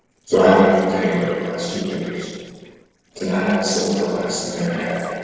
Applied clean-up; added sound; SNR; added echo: neural separator model SepFormer DNS4.